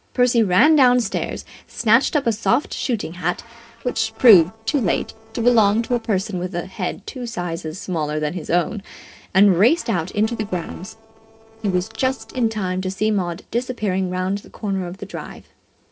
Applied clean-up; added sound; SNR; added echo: neural separator model SepFormer DNS4.